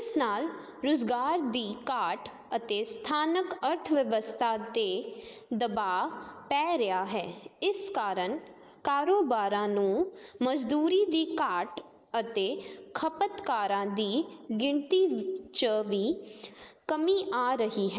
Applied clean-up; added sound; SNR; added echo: neural mask model Resemble Enhance denoiser.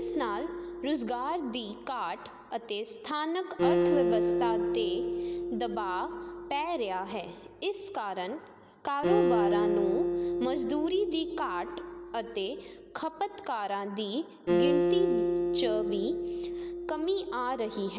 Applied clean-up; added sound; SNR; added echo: none; Acoustic guitar; -2 dB; none.